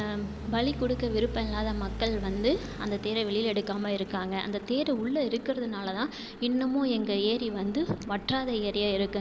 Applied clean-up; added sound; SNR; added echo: none; Idling / Truck; 13 dB; none.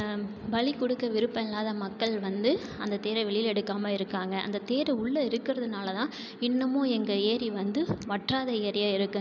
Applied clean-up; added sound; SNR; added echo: none; none; none; none.